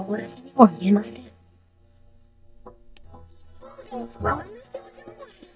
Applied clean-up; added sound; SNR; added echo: neural mask model DeepFilterNet 3.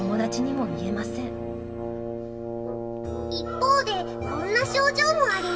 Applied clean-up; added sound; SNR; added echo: none; Brass instrument; 6 dB; reverberation time 0.8 s.